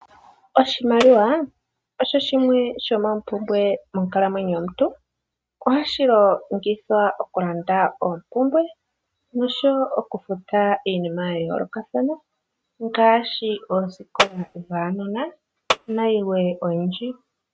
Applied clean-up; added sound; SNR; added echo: neural mask model RNNoise.